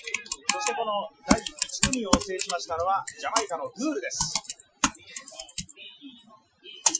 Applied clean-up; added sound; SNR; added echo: classical method Wiener filter.